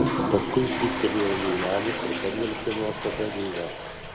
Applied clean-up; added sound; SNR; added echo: none; Toilet flush; 0 dB; none.